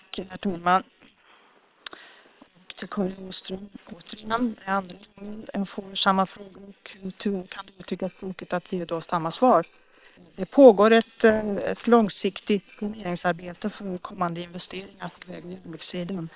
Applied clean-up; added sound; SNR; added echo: neural separator model SepFormer WHAM!.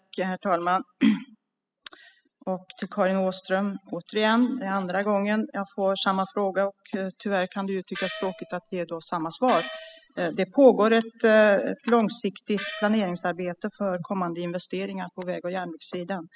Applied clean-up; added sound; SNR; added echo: classical method spectral subtraction.